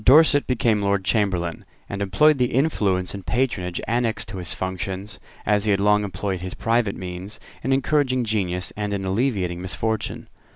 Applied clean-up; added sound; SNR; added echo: none; none; none; none.